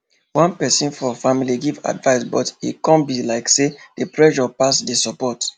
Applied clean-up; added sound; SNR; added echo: none; none; none; none.